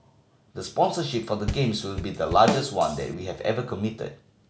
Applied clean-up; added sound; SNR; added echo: none; Drum kit; 5 dB; none.